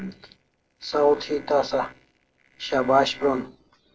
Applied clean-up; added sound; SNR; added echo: neural separator model SepFormer DNS4.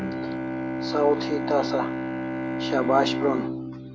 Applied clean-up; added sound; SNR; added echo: none; Bowed string instrument; 2 dB; none.